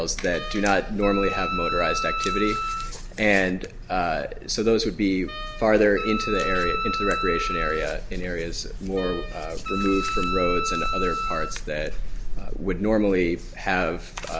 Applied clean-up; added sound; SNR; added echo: none; Wind instrument, woodwind instrument; 5 dB; none.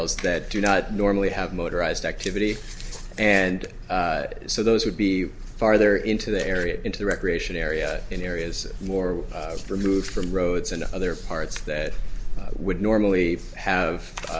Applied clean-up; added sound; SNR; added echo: none; none; none; none.